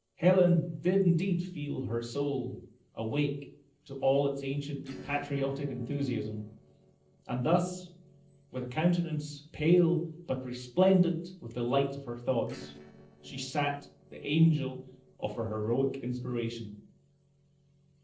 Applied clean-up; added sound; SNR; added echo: neural separator model SepFormer DNS4.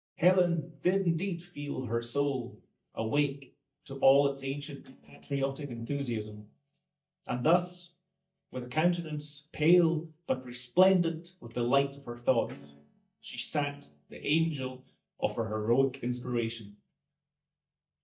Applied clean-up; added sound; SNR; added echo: neural mask model DeepFilterNet 3.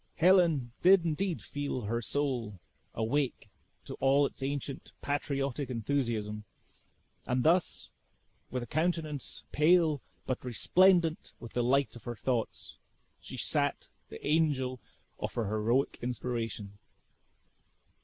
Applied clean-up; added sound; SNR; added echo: none; none; none; none.